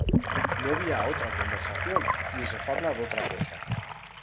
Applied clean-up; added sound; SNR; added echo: none; Sink (filling or washing) / Gurgling; -5 dB; none.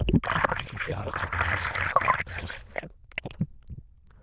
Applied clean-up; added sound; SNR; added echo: neural diffusion model UNIVERSE++.